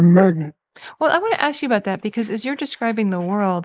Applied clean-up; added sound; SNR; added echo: neural mask model Resemble Enhance denoiser.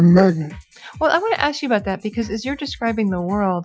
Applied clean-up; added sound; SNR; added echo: classical method Wiener filter.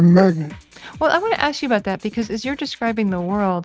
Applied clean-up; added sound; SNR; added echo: neural mask model RNNoise.